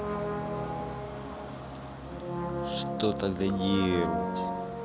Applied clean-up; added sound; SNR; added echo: none; Brass instrument; 1 dB; none.